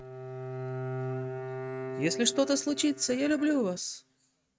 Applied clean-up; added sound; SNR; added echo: neural mask model RNNoise.